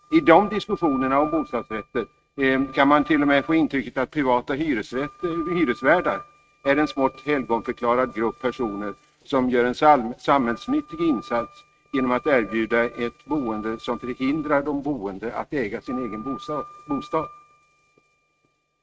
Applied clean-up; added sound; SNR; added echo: neural mask model RNNoise.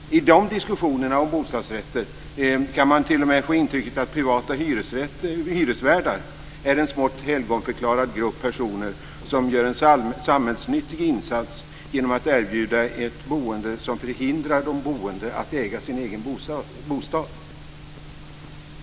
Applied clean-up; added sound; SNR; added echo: none; none; none; none.